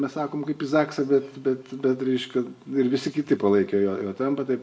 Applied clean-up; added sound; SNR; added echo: none; none; none; reverberation time 0.5 s.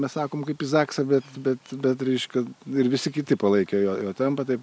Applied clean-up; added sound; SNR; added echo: none; none; none; none.